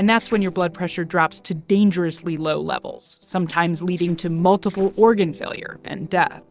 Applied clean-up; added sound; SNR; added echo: neural separator model SepFormer DNS4.